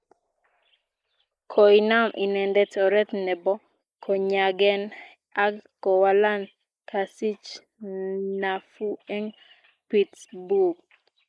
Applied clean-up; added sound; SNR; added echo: neural mask model Resemble Enhance denoiser.